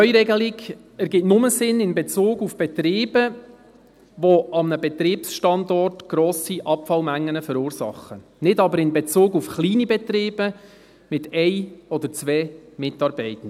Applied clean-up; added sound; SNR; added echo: none; none; none; none.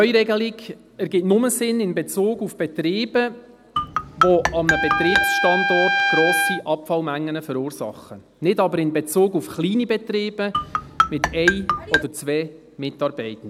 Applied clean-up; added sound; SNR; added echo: none; Trumpet + Marimba, xylophone; -1 dB; none.